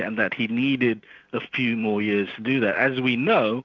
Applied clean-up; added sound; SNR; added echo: none; none; none; none.